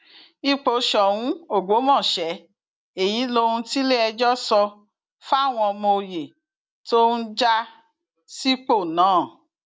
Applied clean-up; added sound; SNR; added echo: none; none; none; none.